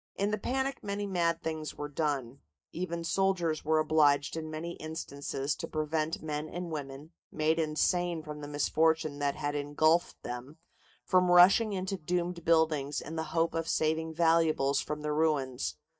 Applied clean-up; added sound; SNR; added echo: neural mask model DeepFilterNet 3.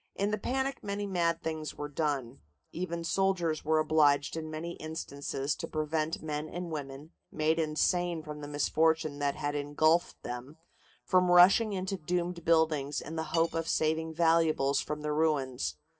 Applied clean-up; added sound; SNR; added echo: none; Cutlery, silverware; 20 dB; reverberation time 0.3 s.